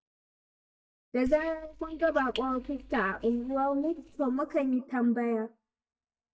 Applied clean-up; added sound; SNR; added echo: neural mask model DeepFilterNet 3.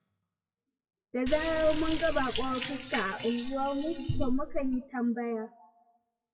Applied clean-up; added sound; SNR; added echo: classical method WPE with log-MMSE.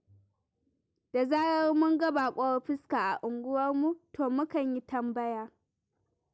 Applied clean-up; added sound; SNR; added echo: none; none; none; none.